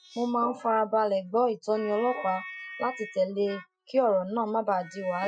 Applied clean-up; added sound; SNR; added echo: classical method Wiener filter.